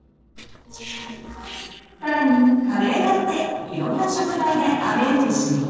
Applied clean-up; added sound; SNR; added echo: neural separator model SepFormer DNS4.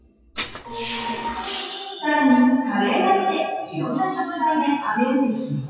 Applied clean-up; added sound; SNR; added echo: classical method WPE with log-MMSE.